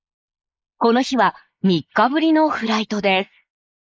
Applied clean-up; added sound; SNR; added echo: neural mask model Resemble Enhance denoiser.